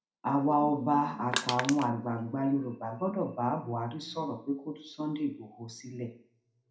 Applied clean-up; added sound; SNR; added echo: none; Crushing; 2 dB; reverberation time 0.4 s.